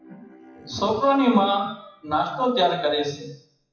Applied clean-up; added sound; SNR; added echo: classical method WPE with log-MMSE.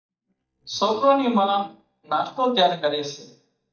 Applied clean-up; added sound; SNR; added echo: neural mask model DeepFilterNet 3.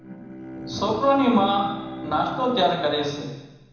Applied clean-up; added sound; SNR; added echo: none; Bowed string instrument; 12 dB; reverberation time 1.1 s.